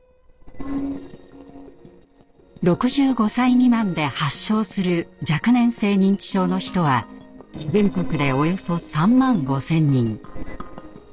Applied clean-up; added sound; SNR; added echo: neural separator model SepFormer DNS4.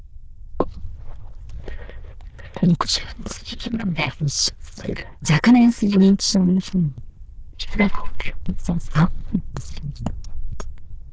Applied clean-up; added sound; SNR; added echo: neural diffusion model UNIVERSE++.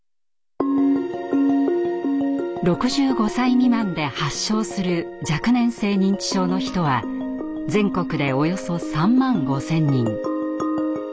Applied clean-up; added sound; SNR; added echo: none; none; none; none.